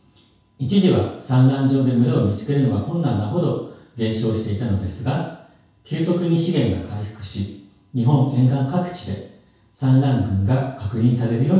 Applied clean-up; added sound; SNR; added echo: none; none; none; reverberation time 0.6 s.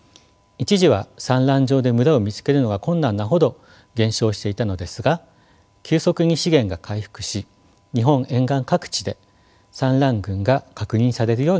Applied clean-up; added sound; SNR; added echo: none; none; none; none.